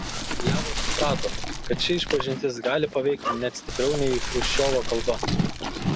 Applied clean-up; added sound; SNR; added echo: none; Livestock, farm animals, working animals + Fire; 1 dB; none.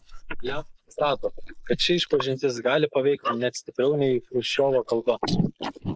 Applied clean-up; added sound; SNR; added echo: neural mask model Resemble Enhance denoiser.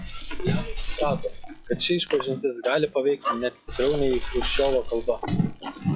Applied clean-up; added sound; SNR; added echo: classical method log-MMSE.